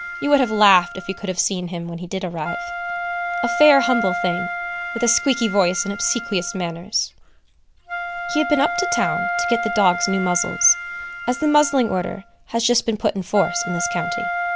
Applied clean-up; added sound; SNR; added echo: none; Wind instrument, woodwind instrument; 6 dB; none.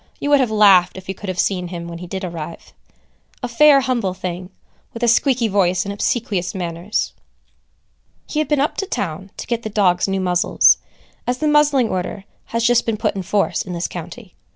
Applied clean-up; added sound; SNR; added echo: none; none; none; none.